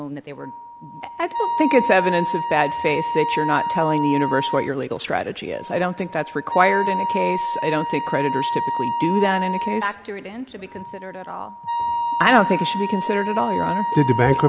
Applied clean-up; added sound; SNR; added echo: none; Wind instrument, woodwind instrument; 3 dB; none.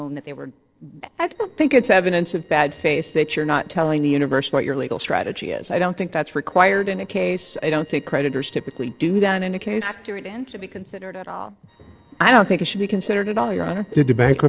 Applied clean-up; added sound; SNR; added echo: neural separator model SepFormer DNS4.